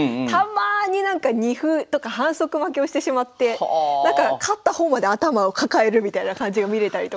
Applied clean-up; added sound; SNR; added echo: none; none; none; none.